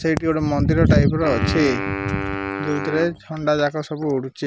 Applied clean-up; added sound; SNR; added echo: none; Wind instrument, woodwind instrument; 9 dB; none.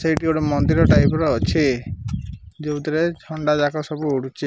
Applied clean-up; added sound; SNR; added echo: none; none; none; none.